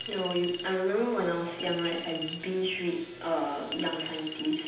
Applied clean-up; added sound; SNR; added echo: none; Chink, clink; 11 dB; reverberation time 0.9 s.